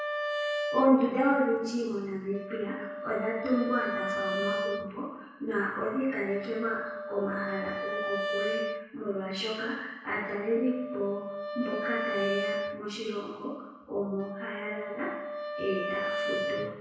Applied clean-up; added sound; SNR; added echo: none; Wind instrument, woodwind instrument; 4 dB; reverberation time 1.0 s.